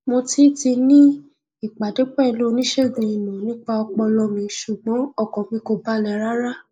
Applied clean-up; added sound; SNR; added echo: neural mask model Resemble Enhance denoiser.